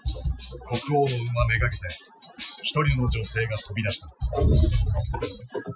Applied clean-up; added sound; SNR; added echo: classical method Wiener filter.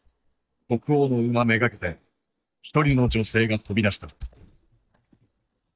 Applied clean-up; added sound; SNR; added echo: neural mask model DeepFilterNet 3.